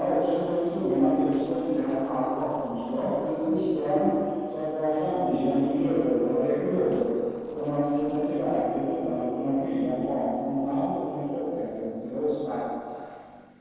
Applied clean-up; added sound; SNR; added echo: neural separator model SepFormer DNS4.